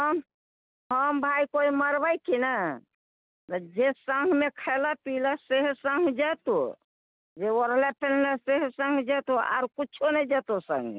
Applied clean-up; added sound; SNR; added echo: none; none; none; none.